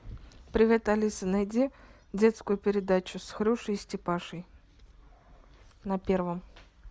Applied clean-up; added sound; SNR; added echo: none; none; none; none.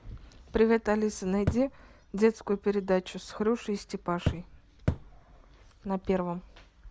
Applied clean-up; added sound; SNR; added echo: none; Thump, thud; 3 dB; none.